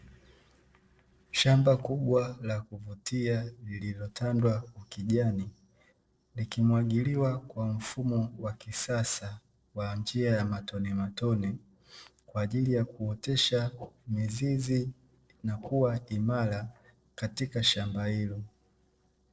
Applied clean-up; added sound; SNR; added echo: neural separator model SepFormer DNS4.